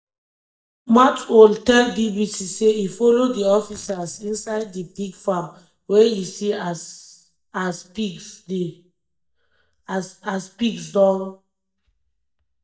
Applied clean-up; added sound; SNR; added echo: neural mask model DeepFilterNet 3.